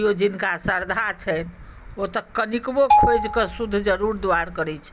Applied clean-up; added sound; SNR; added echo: none; Marimba, xylophone; -1 dB; none.